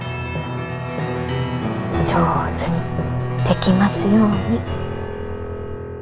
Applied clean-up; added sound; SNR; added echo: none; Gong; 11 dB; none.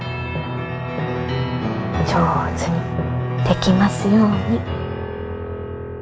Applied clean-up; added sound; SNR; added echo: none; none; none; none.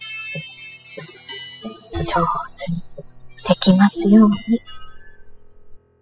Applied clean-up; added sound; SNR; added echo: classical method spectral subtraction.